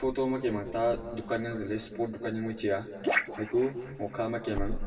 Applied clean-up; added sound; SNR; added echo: none; Wind / Car; 10 dB; reverberation time 2.4 s.